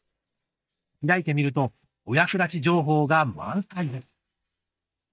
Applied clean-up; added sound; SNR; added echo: neural mask model DeepFilterNet 3.